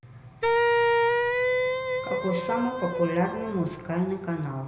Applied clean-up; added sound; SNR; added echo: none; Wind instrument, woodwind instrument; -4 dB; reverberation time 1.4 s.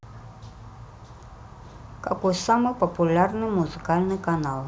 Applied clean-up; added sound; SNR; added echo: none; none; none; none.